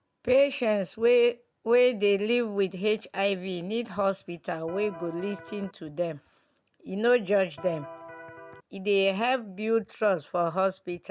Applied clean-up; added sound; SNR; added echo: none; Electric guitar; 15 dB; none.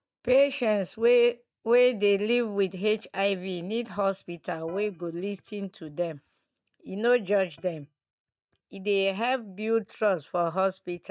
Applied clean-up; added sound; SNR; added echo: neural mask model DeepFilterNet 3.